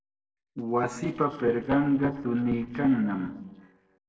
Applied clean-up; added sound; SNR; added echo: neural separator model SepFormer DNS4.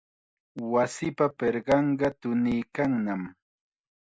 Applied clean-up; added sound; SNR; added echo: none; none; none; none.